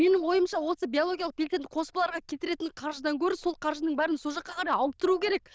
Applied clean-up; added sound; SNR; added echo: neural diffusion model UNIVERSE++.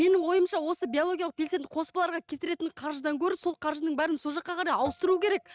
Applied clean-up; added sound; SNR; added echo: neural mask model RNNoise.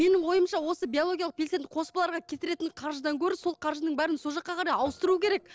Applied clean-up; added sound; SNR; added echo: neural separator model SepFormer DNS4.